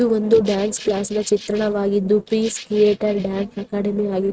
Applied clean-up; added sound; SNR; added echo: neural mask model RNNoise.